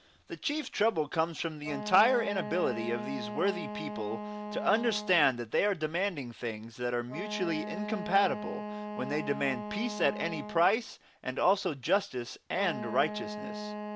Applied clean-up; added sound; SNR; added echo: none; Wind instrument, woodwind instrument; 9 dB; none.